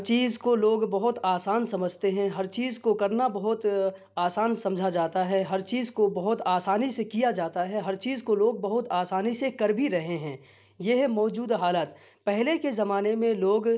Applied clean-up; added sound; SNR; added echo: none; none; none; none.